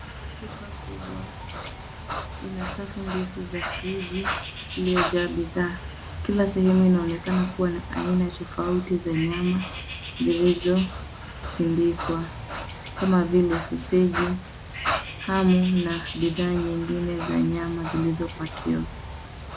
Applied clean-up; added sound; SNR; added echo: none; Breathing + Bird; 9 dB; none.